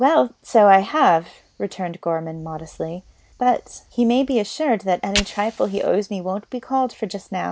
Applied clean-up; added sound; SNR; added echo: none; Fire; 17 dB; none.